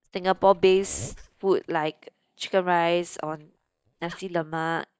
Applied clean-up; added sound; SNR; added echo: neural mask model DeepFilterNet 3.